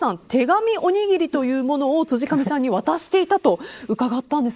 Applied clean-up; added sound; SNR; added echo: neural mask model Resemble Enhance denoiser.